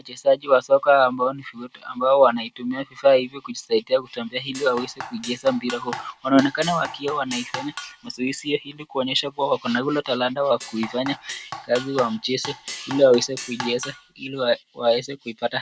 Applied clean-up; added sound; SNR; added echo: none; Drum kit; 13 dB; none.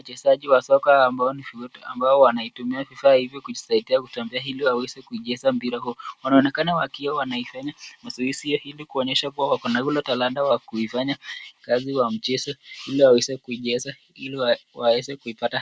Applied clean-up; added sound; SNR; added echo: none; none; none; none.